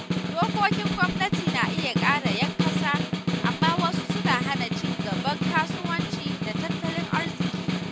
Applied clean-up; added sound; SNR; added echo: none; Snare drum; -3 dB; none.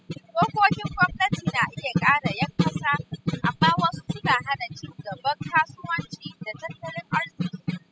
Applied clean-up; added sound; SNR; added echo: classical method spectral subtraction.